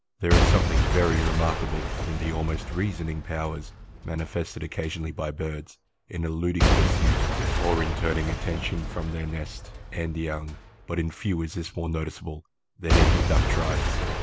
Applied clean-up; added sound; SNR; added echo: none; Shatter / Crushing / Boom; -3 dB; none.